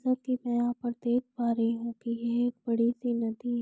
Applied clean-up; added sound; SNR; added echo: none; none; none; none.